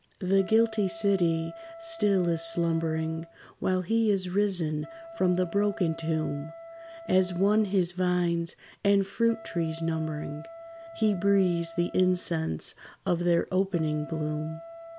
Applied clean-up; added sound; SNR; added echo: none; Wind instrument, woodwind instrument; 18 dB; none.